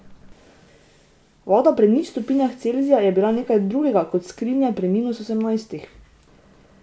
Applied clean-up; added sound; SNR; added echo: none; none; none; none.